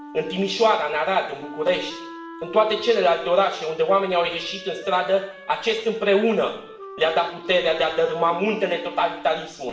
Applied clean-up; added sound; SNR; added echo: none; Wind instrument, woodwind instrument; 16 dB; reverberation time 0.7 s.